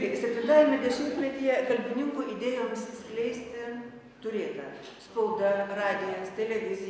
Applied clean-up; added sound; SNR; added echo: none; none; none; none.